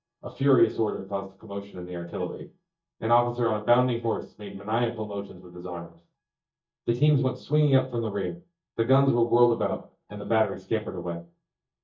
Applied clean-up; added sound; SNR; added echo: neural mask model DeepFilterNet 3.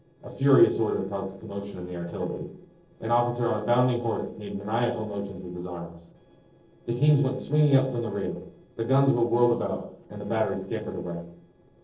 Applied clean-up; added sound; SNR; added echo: neural separator model SepFormer DNS4.